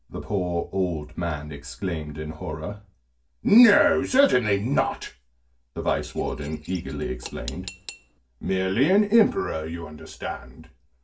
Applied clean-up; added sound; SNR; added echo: none; Cutlery, silverware / Dishes, pots, and pans; 18 dB; reverberation time 0.2 s.